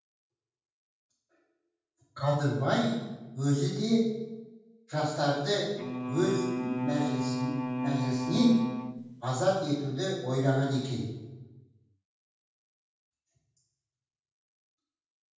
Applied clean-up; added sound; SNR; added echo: none; Bowed string instrument; 2 dB; reverberation time 1.2 s.